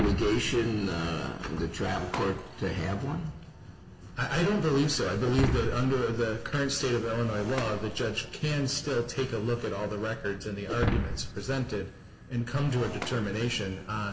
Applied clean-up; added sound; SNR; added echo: none; Shatter; 9 dB; reverberation time 2.7 s.